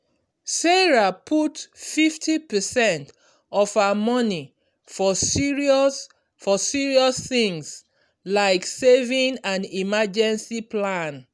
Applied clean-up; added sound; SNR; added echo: none; none; none; none.